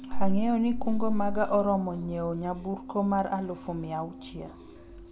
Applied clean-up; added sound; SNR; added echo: none; Keyboard (musical); 18 dB; reverberation time 0.8 s.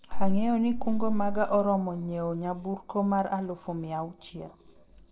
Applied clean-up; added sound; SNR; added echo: neural separator model SepFormer DNS4.